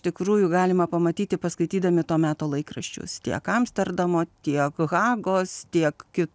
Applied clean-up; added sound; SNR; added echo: none; none; none; none.